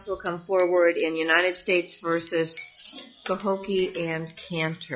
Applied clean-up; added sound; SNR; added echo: classical method log-MMSE.